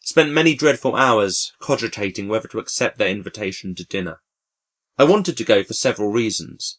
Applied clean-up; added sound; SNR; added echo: neural mask model Resemble Enhance denoiser.